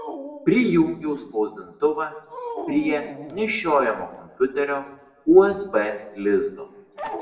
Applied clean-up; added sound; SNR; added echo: none; Dog; 15 dB; reverberation time 0.6 s.